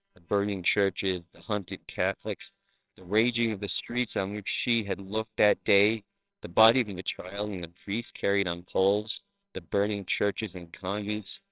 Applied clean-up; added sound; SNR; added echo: neural separator model SepFormer WHAMR!.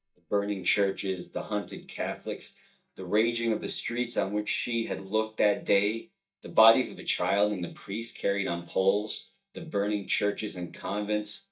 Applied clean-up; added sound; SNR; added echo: neural mask model DeepFilterNet 3.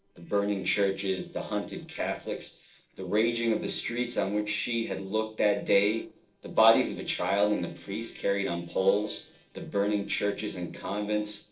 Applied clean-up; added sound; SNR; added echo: neural separator model SepFormer DNS4.